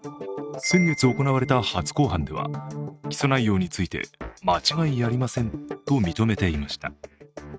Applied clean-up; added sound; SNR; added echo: neural mask model RNNoise.